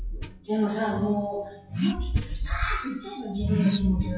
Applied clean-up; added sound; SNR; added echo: classical method WPE with log-MMSE.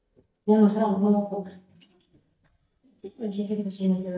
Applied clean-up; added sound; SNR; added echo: neural mask model DeepFilterNet 3.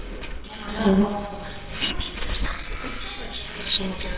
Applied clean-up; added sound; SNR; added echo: neural separator model SepFormer WHAMR!.